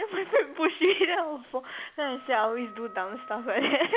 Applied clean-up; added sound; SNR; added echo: none; Wind instrument, woodwind instrument; 18 dB; none.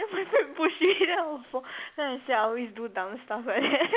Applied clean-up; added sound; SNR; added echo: none; none; none; none.